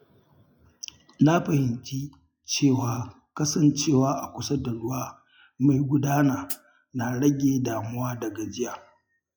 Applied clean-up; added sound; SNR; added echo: classical method log-MMSE.